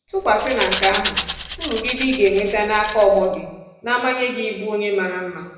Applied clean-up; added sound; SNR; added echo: none; Rattle / Rattle (instrument); 8 dB; reverberation time 0.8 s.